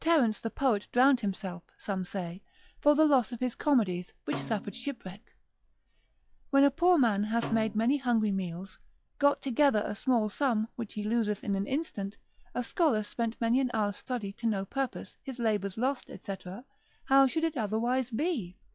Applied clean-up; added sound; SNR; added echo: classical method log-MMSE.